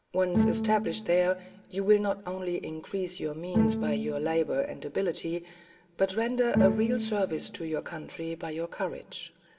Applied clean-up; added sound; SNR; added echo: none; Bowed string instrument; 3 dB; reverberation time 1.3 s.